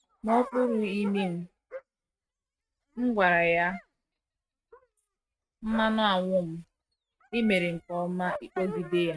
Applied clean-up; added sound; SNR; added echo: neural mask model RNNoise.